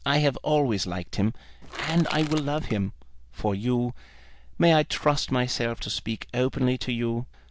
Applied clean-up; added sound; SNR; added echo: none; Crushing / Wood; 13 dB; none.